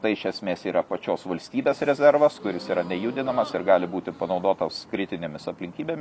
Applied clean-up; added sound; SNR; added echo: none; Gasp; 17 dB; none.